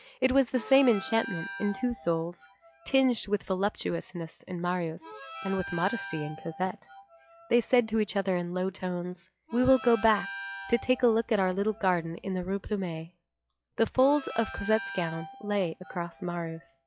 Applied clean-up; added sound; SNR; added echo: classical method log-MMSE.